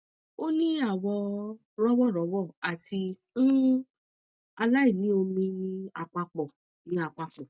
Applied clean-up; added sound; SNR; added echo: none; none; none; none.